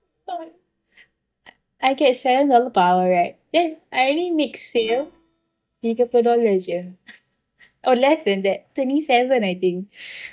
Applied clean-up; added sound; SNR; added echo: neural mask model DeepFilterNet 3.